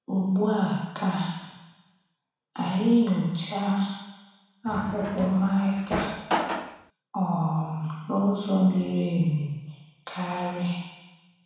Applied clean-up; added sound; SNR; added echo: none; Drawer open or close; 5 dB; reverberation time 1.1 s.